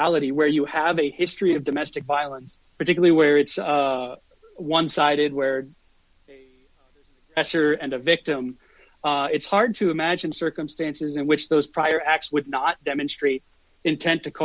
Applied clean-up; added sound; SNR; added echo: none; none; none; none.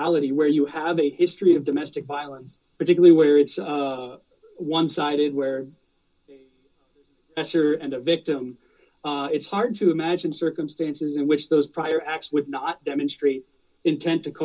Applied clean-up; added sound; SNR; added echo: none; none; none; reverberation time 0.2 s.